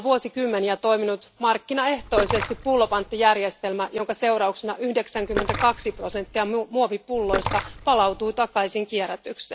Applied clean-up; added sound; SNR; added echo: none; Splash, splatter; 8 dB; none.